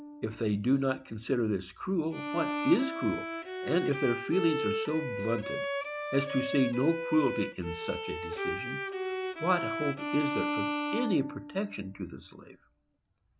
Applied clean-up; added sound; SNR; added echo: none; Bowed string instrument; 4 dB; none.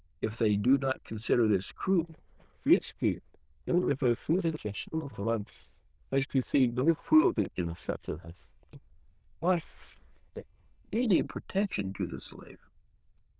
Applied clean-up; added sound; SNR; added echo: neural diffusion model UNIVERSE++.